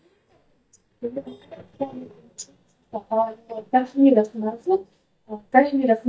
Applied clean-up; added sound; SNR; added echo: neural mask model DeepFilterNet 3.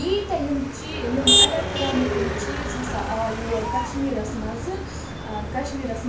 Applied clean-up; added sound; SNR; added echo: none; Motor vehicle (road); -2 dB; reverberation time 0.3 s.